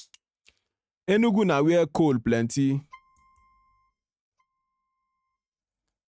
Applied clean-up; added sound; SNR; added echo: neural mask model RNNoise.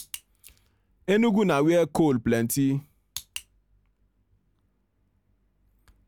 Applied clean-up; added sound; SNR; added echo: none; none; none; none.